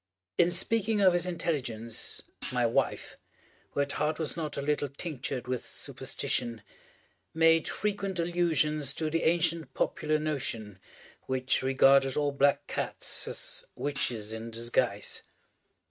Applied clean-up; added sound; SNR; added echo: neural mask model RNNoise.